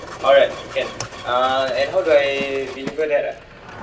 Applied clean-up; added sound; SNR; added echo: none; Mechanisms; 14 dB; reverberation time 0.3 s.